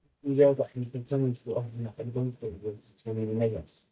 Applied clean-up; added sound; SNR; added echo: neural mask model DeepFilterNet 3.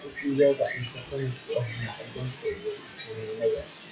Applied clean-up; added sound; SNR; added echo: classical method WPE with log-MMSE.